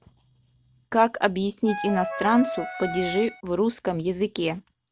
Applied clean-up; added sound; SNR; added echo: none; Wind instrument, woodwind instrument; 6 dB; none.